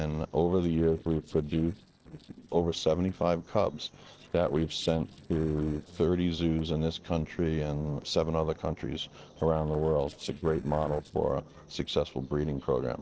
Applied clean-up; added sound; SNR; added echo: neural separator model SepFormer DNS4.